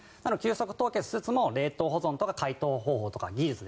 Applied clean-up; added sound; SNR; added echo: none; none; none; none.